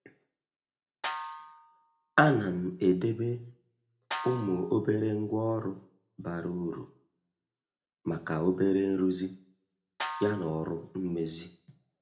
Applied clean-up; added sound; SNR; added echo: none; Snare drum; 11 dB; reverberation time 0.4 s.